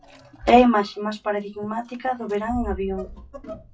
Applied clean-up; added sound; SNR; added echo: classical method WPE with log-MMSE.